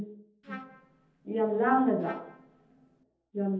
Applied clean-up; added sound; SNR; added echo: none; Trumpet; 18 dB; reverberation time 0.8 s.